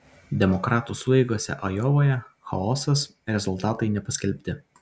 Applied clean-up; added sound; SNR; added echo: none; none; none; none.